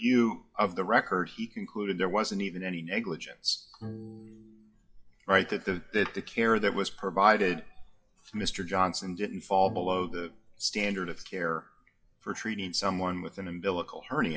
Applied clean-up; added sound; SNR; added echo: classical method WPE with log-MMSE.